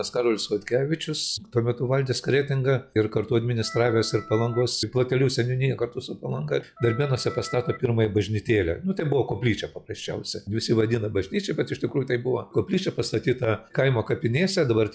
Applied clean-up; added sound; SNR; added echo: classical method log-MMSE.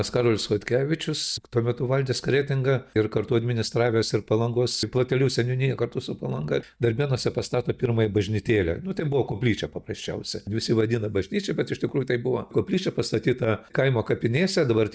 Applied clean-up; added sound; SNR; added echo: neural mask model DeepFilterNet 3.